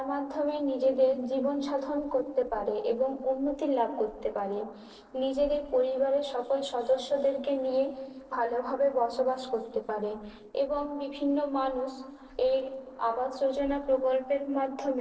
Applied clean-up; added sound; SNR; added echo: neural separator model SepFormer DNS4.